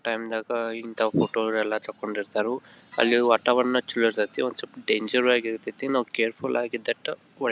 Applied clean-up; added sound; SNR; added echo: none; none; none; none.